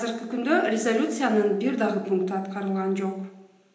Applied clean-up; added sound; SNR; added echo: none; none; none; reverberation time 0.8 s.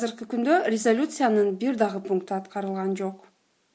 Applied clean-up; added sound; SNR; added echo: none; none; none; none.